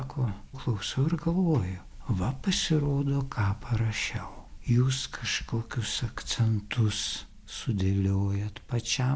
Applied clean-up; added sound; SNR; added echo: none; none; none; none.